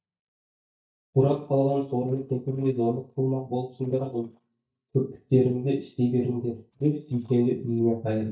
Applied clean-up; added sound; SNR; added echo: neural mask model DeepFilterNet 3.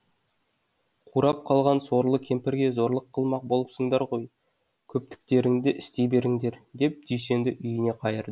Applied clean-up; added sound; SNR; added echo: none; none; none; none.